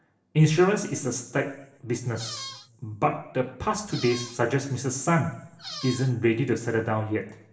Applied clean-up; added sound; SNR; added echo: none; Squeak; 13 dB; reverberation time 0.7 s.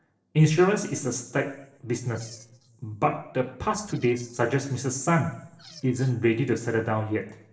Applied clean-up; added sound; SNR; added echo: neural separator model SepFormer DNS4.